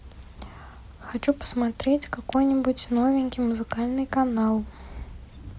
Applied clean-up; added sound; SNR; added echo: none; none; none; none.